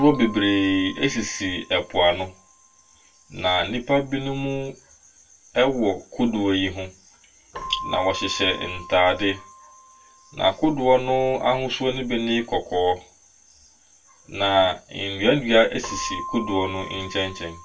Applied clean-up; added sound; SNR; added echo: none; Keyboard (musical); 17 dB; reverberation time 0.2 s.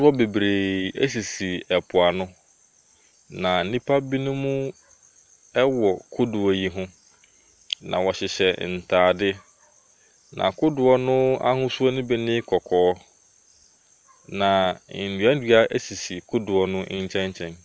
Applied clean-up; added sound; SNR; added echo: none; none; none; none.